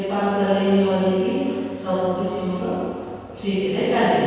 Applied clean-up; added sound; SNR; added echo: none; none; none; reverberation time 2.1 s.